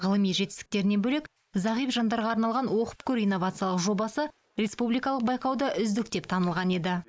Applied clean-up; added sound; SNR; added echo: neural mask model Resemble Enhance denoiser.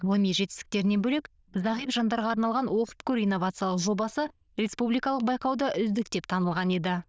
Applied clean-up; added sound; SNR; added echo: neural diffusion model UNIVERSE++.